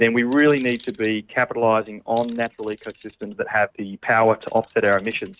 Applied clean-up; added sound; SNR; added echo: neural mask model RNNoise.